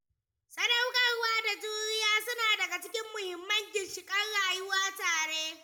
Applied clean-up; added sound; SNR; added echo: none; none; none; reverberation time 0.7 s.